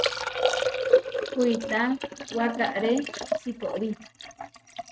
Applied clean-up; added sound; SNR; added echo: neural mask model RNNoise.